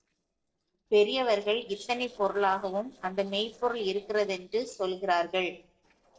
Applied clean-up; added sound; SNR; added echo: neural separator model SepFormer DNS4.